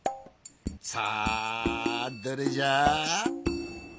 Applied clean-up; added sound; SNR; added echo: none; none; none; none.